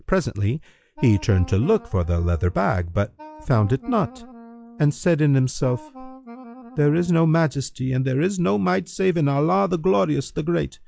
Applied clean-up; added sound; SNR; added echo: classical method log-MMSE.